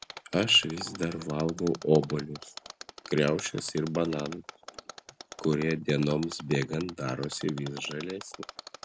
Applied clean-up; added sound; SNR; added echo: none; Mechanisms; 15 dB; none.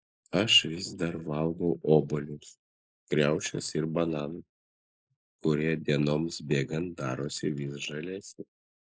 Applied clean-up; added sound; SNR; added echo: neural mask model Resemble Enhance denoiser.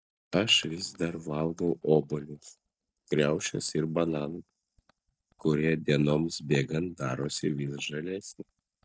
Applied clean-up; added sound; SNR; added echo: neural mask model DeepFilterNet 3.